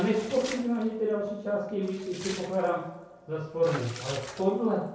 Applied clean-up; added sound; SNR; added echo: none; Bathtub (filling or washing) / Water / Liquid; 15 dB; reverberation time 0.6 s.